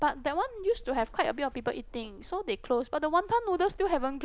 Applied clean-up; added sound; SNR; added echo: none; Purr; 16 dB; none.